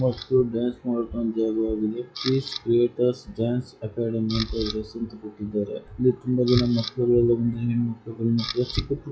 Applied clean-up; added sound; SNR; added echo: classical method WPE with log-MMSE.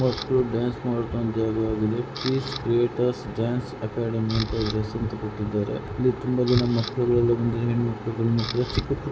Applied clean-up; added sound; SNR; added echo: none; Camera; 17 dB; reverberation time 0.7 s.